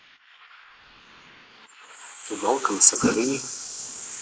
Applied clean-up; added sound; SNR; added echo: neural mask model Resemble Enhance denoiser.